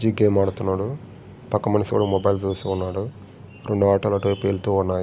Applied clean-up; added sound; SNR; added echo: none; none; none; none.